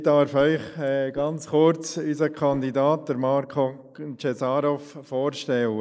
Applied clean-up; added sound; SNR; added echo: neural mask model Resemble Enhance denoiser.